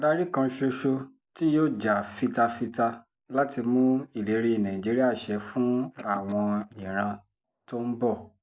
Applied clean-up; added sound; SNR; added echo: neural mask model Resemble Enhance denoiser.